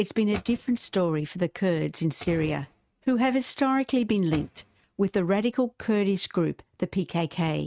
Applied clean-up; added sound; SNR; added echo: neural mask model RNNoise.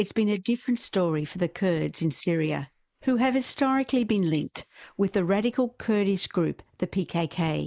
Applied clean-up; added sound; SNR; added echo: neural mask model Resemble Enhance denoiser.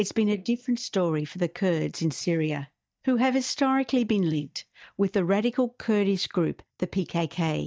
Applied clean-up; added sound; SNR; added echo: neural mask model DeepFilterNet 3.